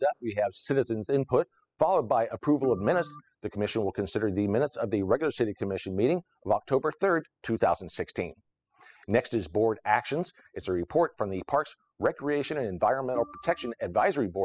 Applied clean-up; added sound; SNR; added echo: classical method spectral subtraction.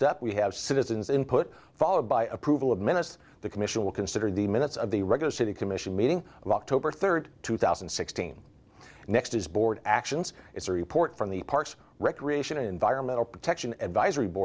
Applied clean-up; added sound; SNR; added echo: none; none; none; none.